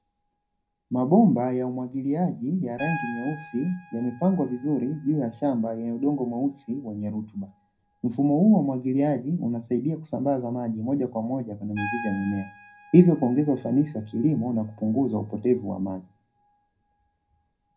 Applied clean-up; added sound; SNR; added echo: none; Piano; 19 dB; reverberation time 0.4 s.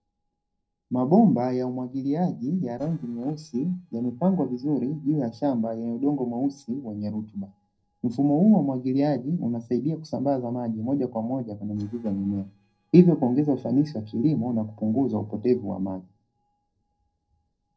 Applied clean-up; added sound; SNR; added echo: neural separator model SepFormer DNS4.